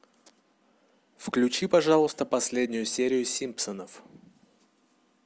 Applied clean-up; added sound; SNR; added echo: none; none; none; none.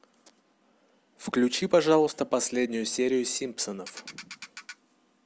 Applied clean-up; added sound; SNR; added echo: none; Ratchet, pawl; 16 dB; none.